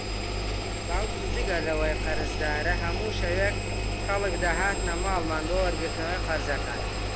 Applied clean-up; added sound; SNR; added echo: none; Engine; -2 dB; none.